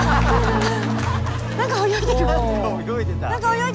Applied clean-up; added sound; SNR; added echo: none; Acoustic guitar; 7 dB; none.